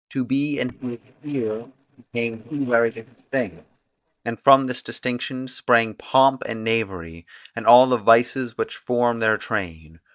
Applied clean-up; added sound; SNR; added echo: neural mask model DeepFilterNet 3.